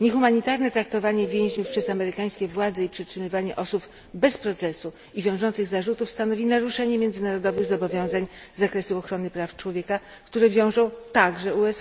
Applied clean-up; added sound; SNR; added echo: none; Bird; 8 dB; none.